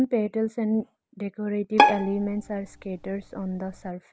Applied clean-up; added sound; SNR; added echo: none; Bowed string instrument; -2 dB; none.